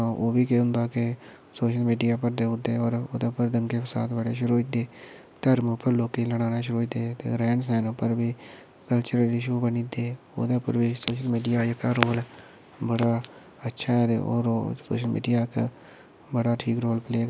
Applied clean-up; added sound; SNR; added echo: none; none; none; none.